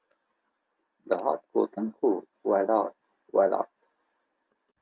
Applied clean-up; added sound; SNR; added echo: none; none; none; none.